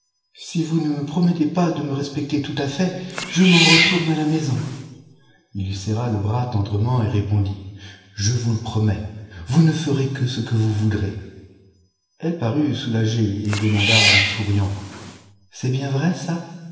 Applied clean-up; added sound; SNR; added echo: none; Cat; 2 dB; reverberation time 1.4 s.